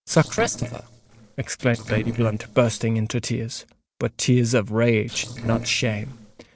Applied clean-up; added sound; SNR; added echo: neural separator model SepFormer DNS4.